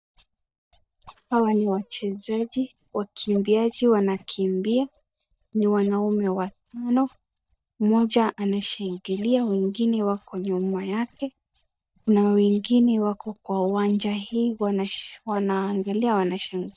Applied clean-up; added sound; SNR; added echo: neural mask model DeepFilterNet 3.